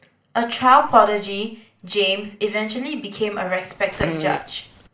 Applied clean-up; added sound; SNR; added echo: none; Fart; 8 dB; reverberation time 0.4 s.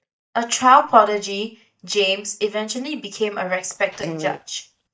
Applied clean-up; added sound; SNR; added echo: neural mask model DeepFilterNet 3.